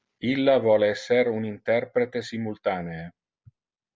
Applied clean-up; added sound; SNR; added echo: none; none; none; none.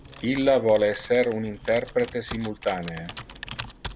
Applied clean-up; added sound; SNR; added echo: none; Computer keyboard; 14 dB; none.